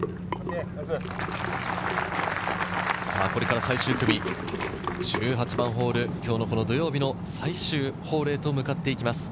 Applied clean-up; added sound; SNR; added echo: none; Sink (filling or washing) / Gurgling; 11 dB; none.